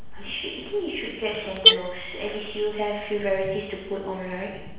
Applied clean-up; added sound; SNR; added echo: none; Alarm / Car; -1 dB; reverberation time 0.9 s.